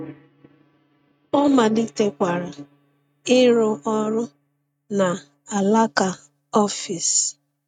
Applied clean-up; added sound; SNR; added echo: neural mask model RNNoise.